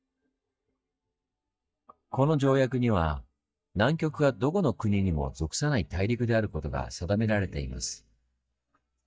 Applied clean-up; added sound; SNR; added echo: neural mask model DeepFilterNet 3.